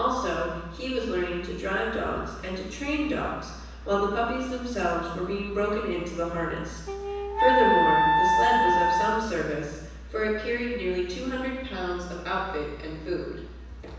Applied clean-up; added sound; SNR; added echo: none; Wind instrument, woodwind instrument; -5 dB; reverberation time 1.1 s.